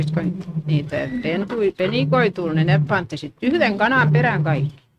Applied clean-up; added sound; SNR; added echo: neural mask model RNNoise.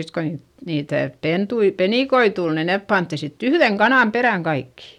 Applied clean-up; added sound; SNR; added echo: none; none; none; none.